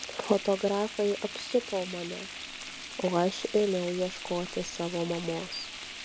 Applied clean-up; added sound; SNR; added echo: none; Frying (food); 10 dB; none.